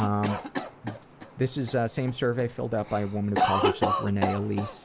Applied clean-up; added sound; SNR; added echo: none; Cough; 2 dB; none.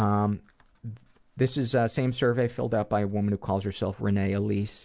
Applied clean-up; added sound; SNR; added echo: none; none; none; none.